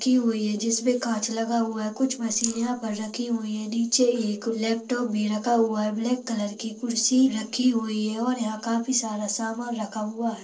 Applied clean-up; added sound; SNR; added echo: neural separator model SepFormer DNS4.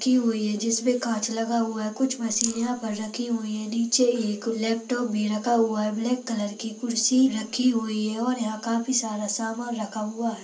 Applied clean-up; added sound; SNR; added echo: none; Rattle; 8 dB; reverberation time 0.3 s.